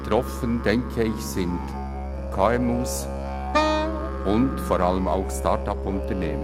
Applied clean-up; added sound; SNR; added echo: none; Musical instrument + Wind instrument, woodwind instrument; 2 dB; none.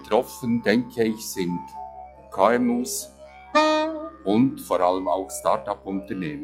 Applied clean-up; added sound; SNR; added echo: classical method log-MMSE.